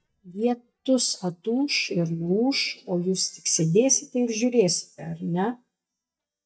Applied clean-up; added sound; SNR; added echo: neural mask model DeepFilterNet 3.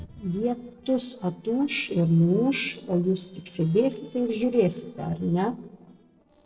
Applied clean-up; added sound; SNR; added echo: neural separator model SepFormer DNS4.